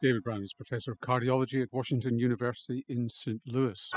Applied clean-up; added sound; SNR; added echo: classical method spectral subtraction.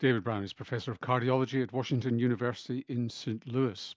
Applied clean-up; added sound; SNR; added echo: none; none; none; none.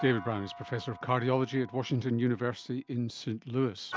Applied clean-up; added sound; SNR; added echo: none; Piano; 15 dB; none.